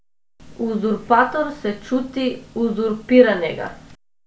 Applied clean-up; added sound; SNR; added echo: none; none; none; none.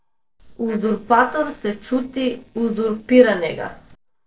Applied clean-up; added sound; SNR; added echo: neural separator model SepFormer DNS4.